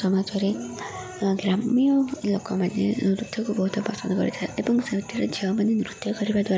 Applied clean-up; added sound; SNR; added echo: none; none; none; none.